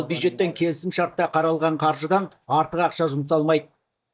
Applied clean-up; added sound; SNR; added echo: neural mask model DeepFilterNet 3.